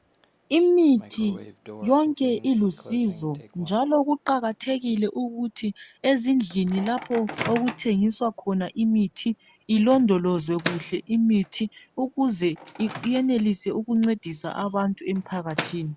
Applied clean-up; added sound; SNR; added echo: none; Microwave oven; 17 dB; none.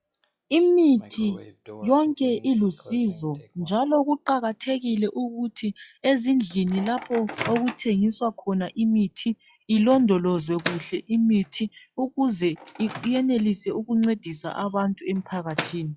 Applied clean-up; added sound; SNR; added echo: classical method log-MMSE.